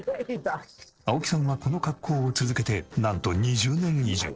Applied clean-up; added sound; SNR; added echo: neural separator model SepFormer DNS4.